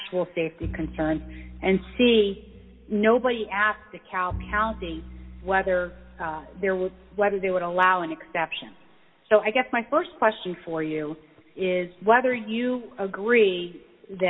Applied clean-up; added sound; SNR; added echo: none; Bowed string instrument; 15 dB; reverberation time 0.5 s.